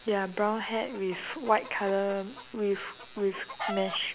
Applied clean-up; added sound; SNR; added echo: none; Chicken, rooster; 12 dB; none.